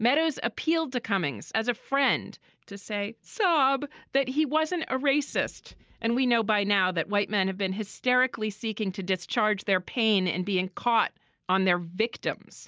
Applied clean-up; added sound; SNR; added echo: none; none; none; none.